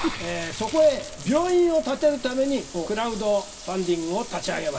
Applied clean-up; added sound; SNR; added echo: none; Bathtub (filling or washing) / Water; 13 dB; reverberation time 0.2 s.